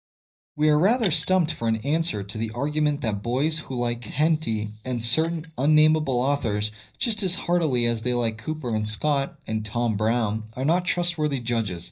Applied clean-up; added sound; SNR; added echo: neural mask model DeepFilterNet 3.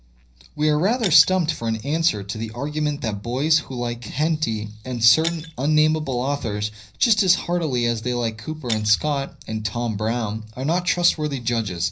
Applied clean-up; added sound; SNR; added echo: none; Shatter; 18 dB; reverberation time 0.5 s.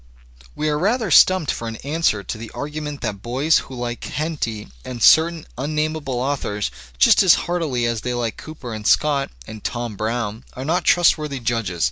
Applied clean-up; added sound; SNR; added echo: none; none; none; none.